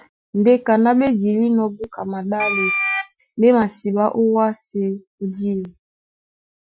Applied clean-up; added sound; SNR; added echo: classical method Wiener filter.